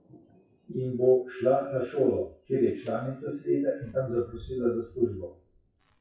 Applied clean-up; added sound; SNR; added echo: classical method WPE with log-MMSE.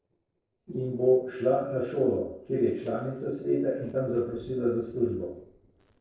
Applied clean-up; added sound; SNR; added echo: neural separator model SepFormer DNS4.